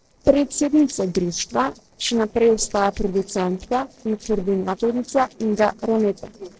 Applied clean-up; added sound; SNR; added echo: neural separator model SepFormer DNS4.